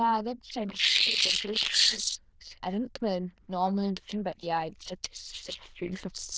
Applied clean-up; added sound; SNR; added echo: neural diffusion model UNIVERSE++.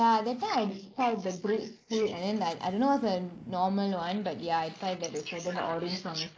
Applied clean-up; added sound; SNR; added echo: neural mask model Resemble Enhance denoiser.